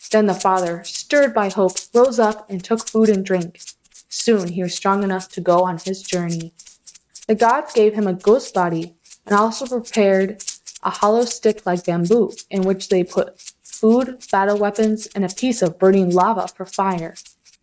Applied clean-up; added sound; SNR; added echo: neural mask model RNNoise.